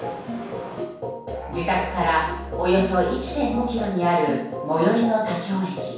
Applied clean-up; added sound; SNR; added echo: none; Musical instrument; 13 dB; reverberation time 0.7 s.